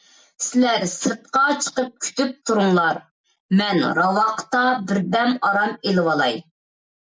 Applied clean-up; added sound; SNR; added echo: none; none; none; none.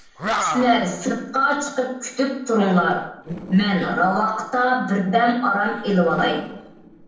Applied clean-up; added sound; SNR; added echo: neural separator model SepFormer DNS4.